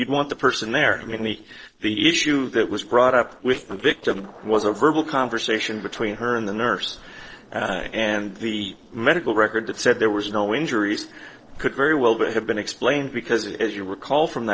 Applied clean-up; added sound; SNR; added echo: neural separator model SepFormer DNS4.